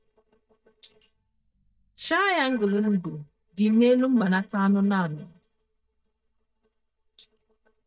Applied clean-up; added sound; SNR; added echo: neural mask model DeepFilterNet 3.